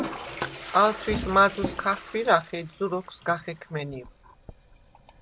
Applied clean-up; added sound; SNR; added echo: none; Thump, thud + Toilet flush; 10 dB; none.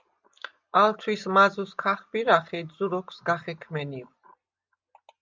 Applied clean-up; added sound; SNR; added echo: none; none; none; none.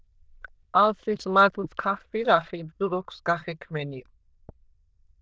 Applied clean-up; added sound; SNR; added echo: neural diffusion model UNIVERSE++.